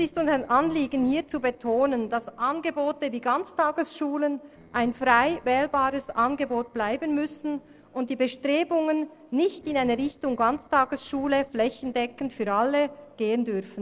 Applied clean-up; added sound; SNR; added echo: neural separator model SepFormer DNS4.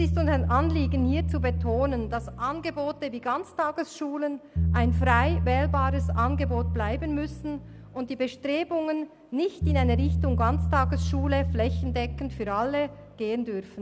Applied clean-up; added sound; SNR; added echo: none; Bass guitar; 0 dB; none.